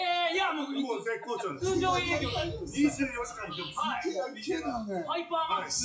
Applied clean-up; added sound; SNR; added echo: classical method WPE with log-MMSE.